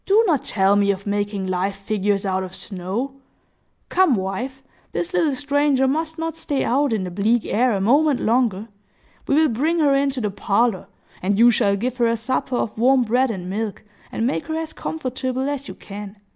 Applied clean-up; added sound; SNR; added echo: none; none; none; none.